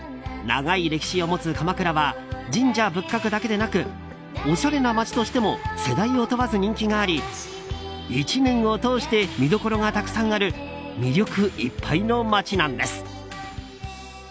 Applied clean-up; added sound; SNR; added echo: none; none; none; none.